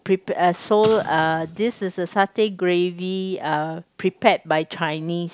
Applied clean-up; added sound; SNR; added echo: none; Explosion; 18 dB; none.